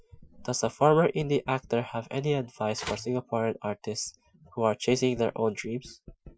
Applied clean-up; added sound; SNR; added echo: classical method Wiener filter.